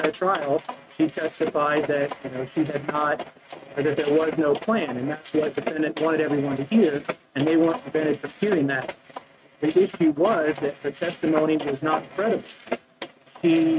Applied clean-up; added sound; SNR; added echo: neural mask model RNNoise.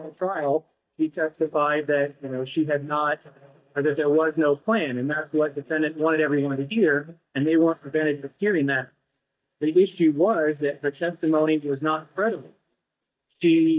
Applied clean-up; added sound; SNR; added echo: neural mask model DeepFilterNet 3.